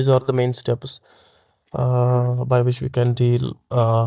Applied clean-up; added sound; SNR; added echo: neural mask model DeepFilterNet 3.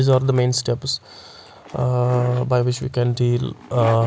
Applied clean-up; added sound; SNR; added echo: none; Zipper (clothing); 18 dB; none.